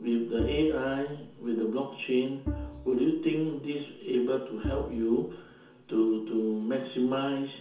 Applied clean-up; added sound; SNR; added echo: none; Bowed string instrument; 11 dB; reverberation time 0.6 s.